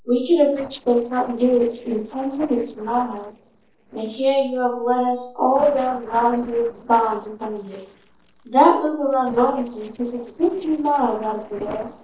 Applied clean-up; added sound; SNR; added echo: neural separator model SepFormer DNS4.